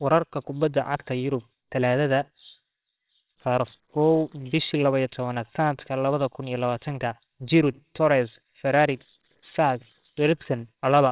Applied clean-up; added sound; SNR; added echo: neural separator model SepFormer WHAMR!.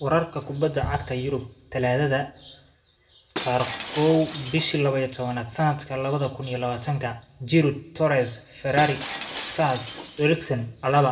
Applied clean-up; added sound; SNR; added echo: none; Shatter; 15 dB; reverberation time 0.5 s.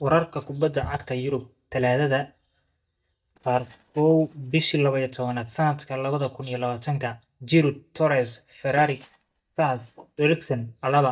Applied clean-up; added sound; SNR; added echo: neural mask model DeepFilterNet 3.